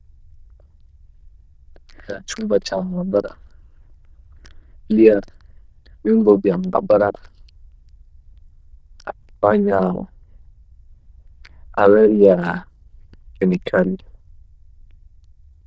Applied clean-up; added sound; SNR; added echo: neural diffusion model UNIVERSE++.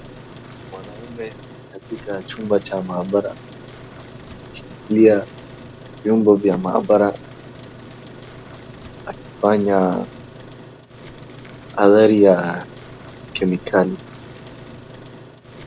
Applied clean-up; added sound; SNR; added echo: none; Truck; 17 dB; none.